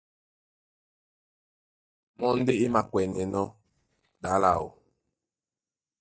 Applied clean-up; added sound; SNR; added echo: neural mask model DeepFilterNet 3.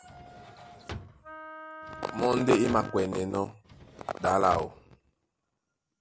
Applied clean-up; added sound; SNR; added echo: none; Wind instrument, woodwind instrument + Drawer open or close; 14 dB; none.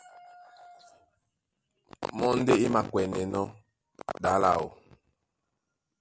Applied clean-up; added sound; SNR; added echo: none; none; none; none.